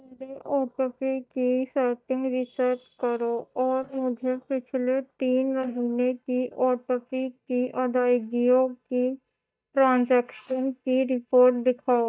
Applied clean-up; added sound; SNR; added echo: neural mask model DeepFilterNet 3.